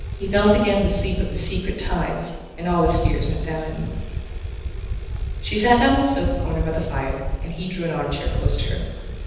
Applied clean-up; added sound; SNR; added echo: none; Bicycle; 2 dB; reverberation time 1.1 s.